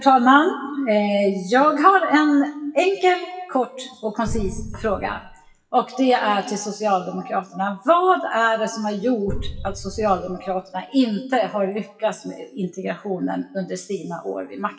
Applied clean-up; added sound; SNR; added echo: classical method WPE with log-MMSE.